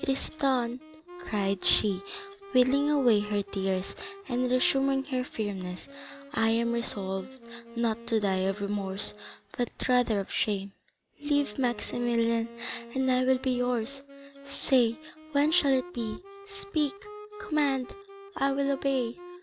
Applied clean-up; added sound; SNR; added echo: none; Wind instrument, woodwind instrument; 16 dB; none.